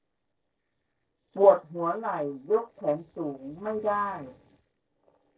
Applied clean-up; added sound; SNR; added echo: neural separator model SepFormer DNS4.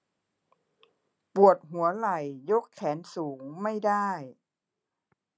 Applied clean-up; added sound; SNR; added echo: none; none; none; none.